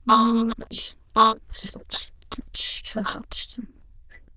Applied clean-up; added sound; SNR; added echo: neural diffusion model UNIVERSE++.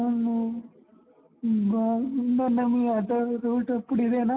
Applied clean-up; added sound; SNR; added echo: none; none; none; none.